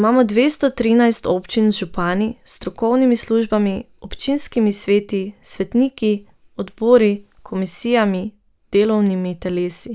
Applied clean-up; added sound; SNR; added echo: none; none; none; none.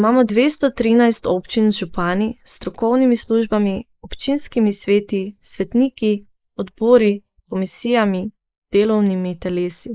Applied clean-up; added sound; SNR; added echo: neural mask model Resemble Enhance denoiser.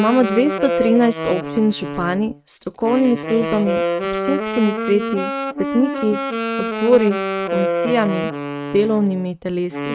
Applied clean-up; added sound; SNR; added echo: neural mask model RNNoise.